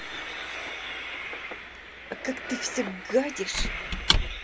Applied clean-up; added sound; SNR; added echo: none; Train + Squeak / Wood; -2 dB; none.